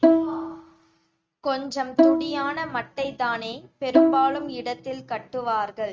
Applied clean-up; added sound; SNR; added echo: neural mask model RNNoise.